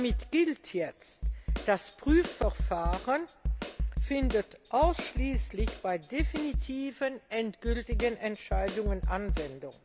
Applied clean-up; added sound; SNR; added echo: none; Snare drum; 2 dB; none.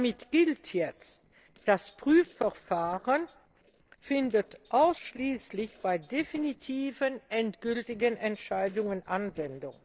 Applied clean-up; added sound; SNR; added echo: neural separator model SepFormer DNS4.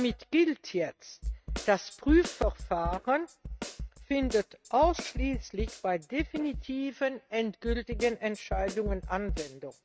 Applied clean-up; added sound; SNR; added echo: neural mask model RNNoise.